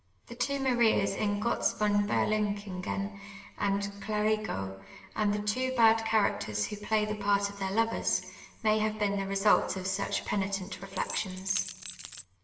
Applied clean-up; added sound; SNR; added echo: none; Rattle / Keys jangling; 12 dB; reverberation time 1.1 s.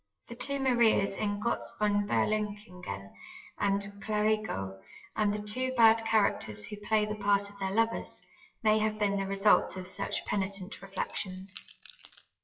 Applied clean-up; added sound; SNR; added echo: classical method WPE with log-MMSE.